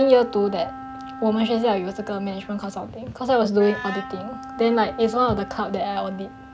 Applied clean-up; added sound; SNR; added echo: none; Wind instrument, woodwind instrument; 14 dB; none.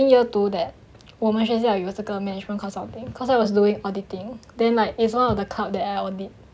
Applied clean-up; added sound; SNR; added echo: none; none; none; none.